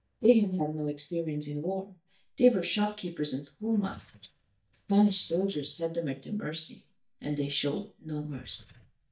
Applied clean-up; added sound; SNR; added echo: neural mask model DeepFilterNet 3.